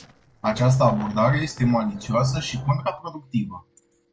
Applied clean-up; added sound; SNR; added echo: neural separator model SepFormer DNS4.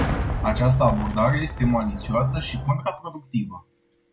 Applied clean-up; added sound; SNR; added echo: none; Fireworks; 6 dB; none.